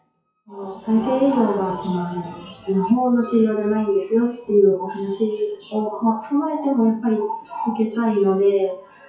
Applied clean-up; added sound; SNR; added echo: classical method WPE with log-MMSE.